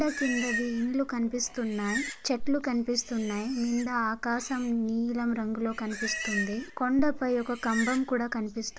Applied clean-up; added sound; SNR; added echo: none; Livestock, farm animals, working animals; 11 dB; none.